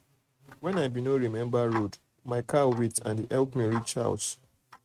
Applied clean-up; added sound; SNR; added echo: neural mask model RNNoise.